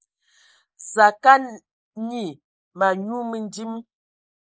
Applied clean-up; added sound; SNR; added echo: neural mask model Resemble Enhance denoiser.